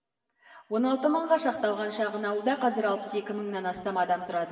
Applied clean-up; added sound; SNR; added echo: none; none; none; reverberation time 2.3 s.